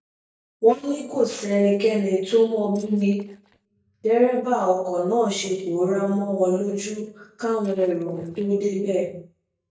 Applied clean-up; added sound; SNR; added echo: neural mask model DeepFilterNet 3.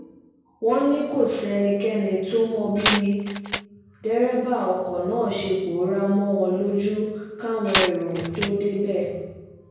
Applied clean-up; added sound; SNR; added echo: none; Glass; -1 dB; reverberation time 1.0 s.